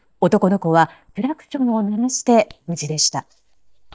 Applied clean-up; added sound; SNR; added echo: neural mask model DeepFilterNet 3.